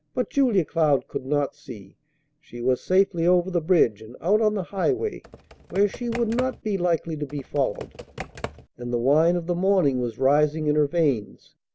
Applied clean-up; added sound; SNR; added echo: none; Computer keyboard; 14 dB; none.